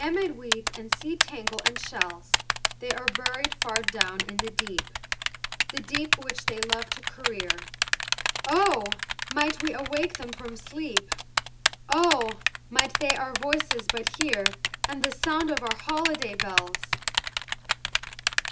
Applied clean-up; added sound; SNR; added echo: none; Typing; -2 dB; none.